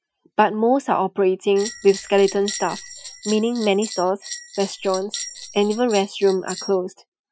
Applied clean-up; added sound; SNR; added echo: classical method Wiener filter.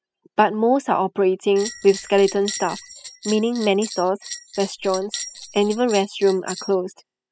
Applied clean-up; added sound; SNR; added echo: classical method spectral subtraction.